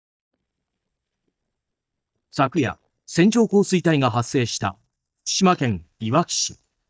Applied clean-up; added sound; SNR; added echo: neural mask model DeepFilterNet 3.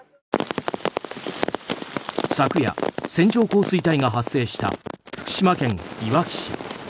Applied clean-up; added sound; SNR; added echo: none; none; none; none.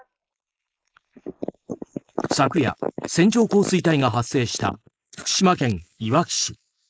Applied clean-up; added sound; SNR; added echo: neural mask model Resemble Enhance denoiser.